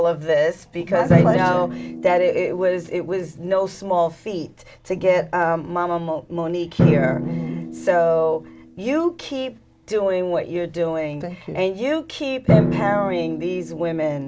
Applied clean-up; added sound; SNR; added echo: none; Drum; 4 dB; none.